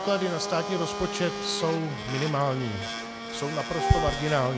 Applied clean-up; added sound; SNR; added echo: none; Wind instrument, woodwind instrument + Domestic sounds, home sounds; 5 dB; none.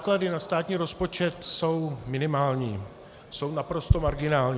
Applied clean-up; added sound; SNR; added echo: none; none; none; none.